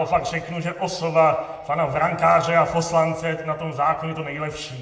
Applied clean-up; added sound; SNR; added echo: none; none; none; reverberation time 0.9 s.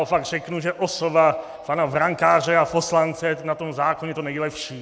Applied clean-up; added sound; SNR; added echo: none; none; none; none.